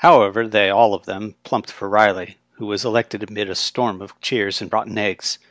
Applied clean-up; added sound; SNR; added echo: none; none; none; none.